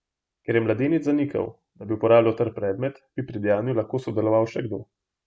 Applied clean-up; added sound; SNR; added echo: none; none; none; none.